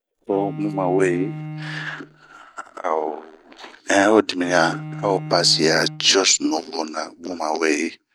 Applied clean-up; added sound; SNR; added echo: none; Bowed string instrument; 13 dB; none.